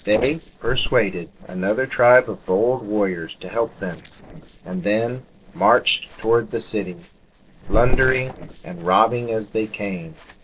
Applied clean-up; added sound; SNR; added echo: neural separator model SepFormer DNS4.